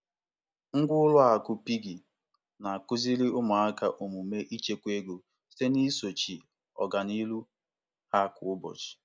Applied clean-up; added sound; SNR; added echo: none; none; none; none.